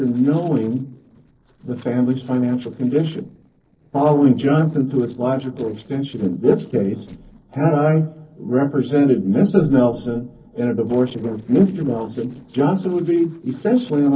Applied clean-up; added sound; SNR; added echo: neural separator model SepFormer DNS4.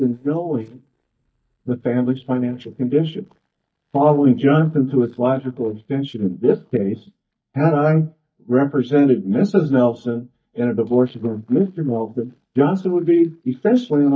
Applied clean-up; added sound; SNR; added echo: neural mask model DeepFilterNet 3.